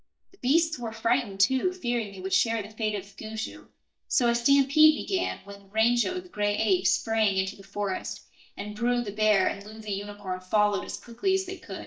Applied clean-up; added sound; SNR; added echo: neural mask model DeepFilterNet 3.